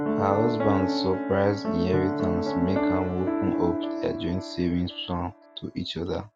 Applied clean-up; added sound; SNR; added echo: none; Piano; 1 dB; none.